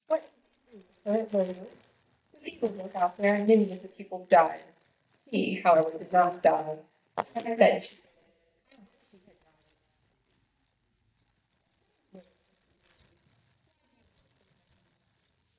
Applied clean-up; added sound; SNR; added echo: neural mask model DeepFilterNet 3.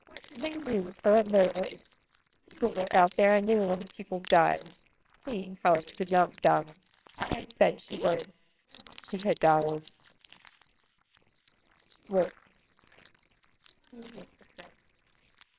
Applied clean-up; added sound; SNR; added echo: neural separator model SepFormer WHAMR!.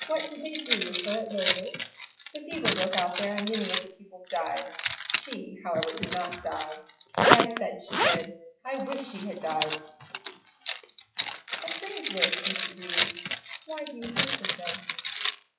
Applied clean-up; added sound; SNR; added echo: classical method WPE with log-MMSE.